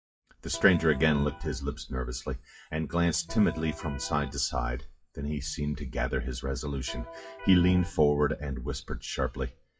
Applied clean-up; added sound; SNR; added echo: classical method WPE with log-MMSE.